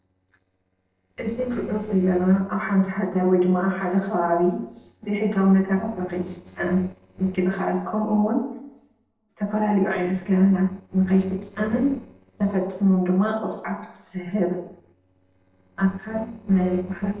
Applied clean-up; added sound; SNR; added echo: neural separator model SepFormer DNS4.